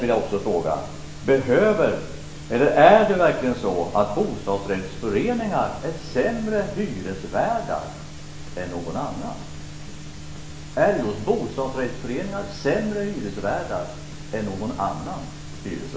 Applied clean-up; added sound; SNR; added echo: none; none; none; reverberation time 0.8 s.